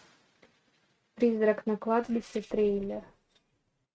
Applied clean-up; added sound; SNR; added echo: neural mask model RNNoise.